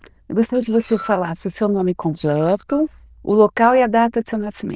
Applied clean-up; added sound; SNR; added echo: neural diffusion model UNIVERSE++.